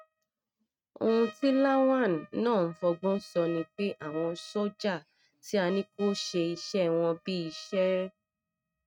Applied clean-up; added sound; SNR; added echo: neural mask model RNNoise.